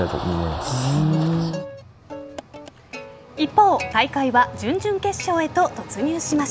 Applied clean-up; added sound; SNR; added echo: none; Plucked string instrument; 16 dB; none.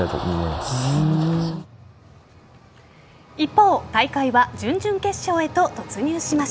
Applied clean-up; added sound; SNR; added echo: none; none; none; none.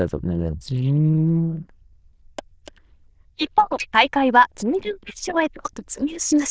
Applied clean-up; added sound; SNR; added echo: neural diffusion model UNIVERSE++.